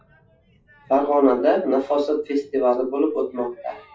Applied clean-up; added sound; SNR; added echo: classical method WPE with log-MMSE.